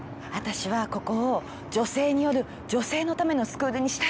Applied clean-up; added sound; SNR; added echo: none; none; none; none.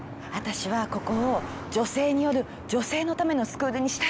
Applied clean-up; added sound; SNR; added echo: none; Cricket; 16 dB; none.